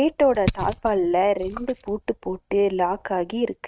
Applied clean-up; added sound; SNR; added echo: neural mask model RNNoise.